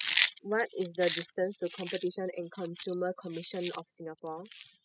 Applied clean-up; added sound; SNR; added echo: classical method spectral subtraction.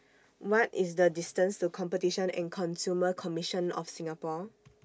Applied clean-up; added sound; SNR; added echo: none; none; none; none.